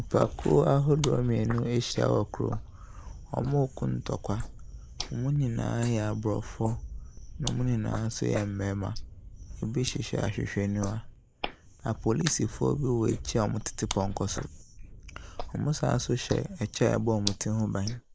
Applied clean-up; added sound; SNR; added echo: neural mask model Resemble Enhance denoiser.